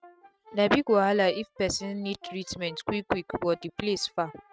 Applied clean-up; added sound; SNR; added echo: neural mask model RNNoise.